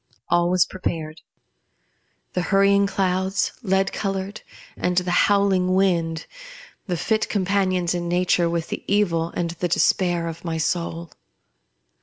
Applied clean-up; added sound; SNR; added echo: none; none; none; none.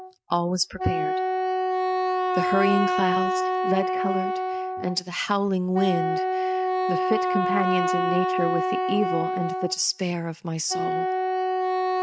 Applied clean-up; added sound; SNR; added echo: neural mask model RNNoise.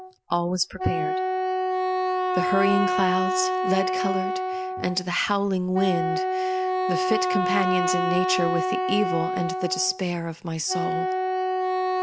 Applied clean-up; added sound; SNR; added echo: none; Wind instrument, woodwind instrument; -2 dB; none.